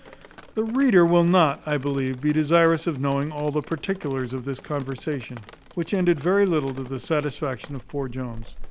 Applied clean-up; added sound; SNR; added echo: none; Drip; 17 dB; none.